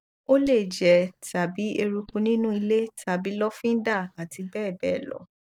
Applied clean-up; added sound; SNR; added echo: neural mask model DeepFilterNet 3.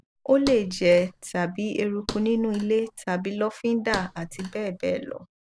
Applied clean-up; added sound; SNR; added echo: none; Thump, thud; 15 dB; none.